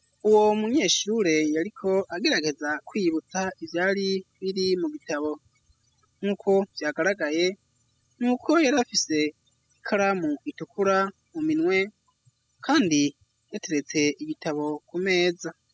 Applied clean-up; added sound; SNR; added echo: classical method spectral subtraction.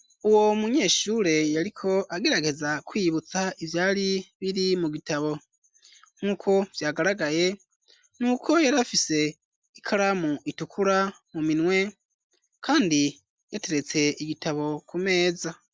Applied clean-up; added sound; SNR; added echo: none; none; none; none.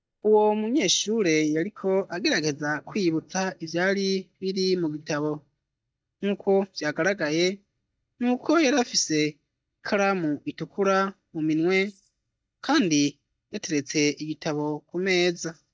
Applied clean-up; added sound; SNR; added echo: neural mask model DeepFilterNet 3.